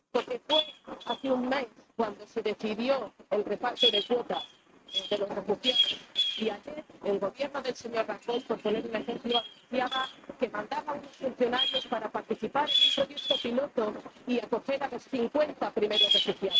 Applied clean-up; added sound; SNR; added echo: neural mask model RNNoise.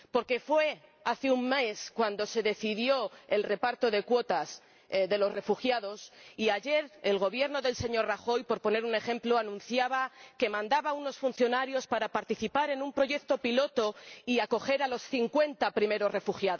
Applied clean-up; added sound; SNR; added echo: none; none; none; none.